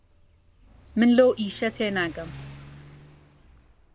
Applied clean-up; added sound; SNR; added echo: none; Accelerating, revving, vroom / Car; 19 dB; none.